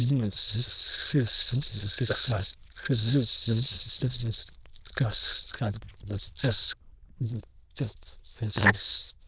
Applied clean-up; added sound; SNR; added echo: neural diffusion model UNIVERSE++.